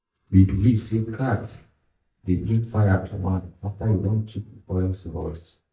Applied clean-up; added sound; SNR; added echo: neural mask model DeepFilterNet 3.